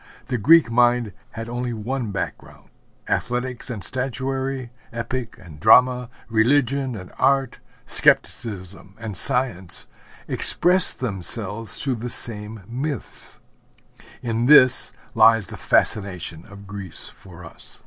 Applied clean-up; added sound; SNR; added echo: none; none; none; none.